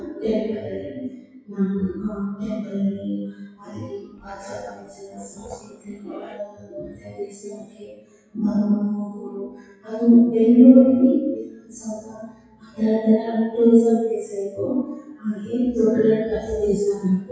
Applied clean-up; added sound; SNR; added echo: classical method WPE with log-MMSE.